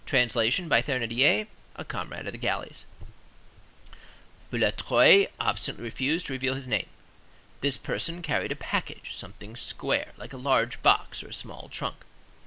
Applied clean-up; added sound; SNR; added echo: none; none; none; none.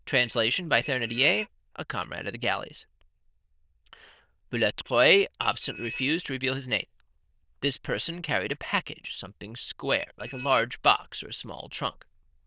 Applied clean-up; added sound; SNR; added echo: neural diffusion model UNIVERSE++.